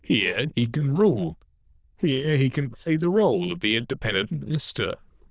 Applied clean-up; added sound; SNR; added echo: neural diffusion model UNIVERSE++.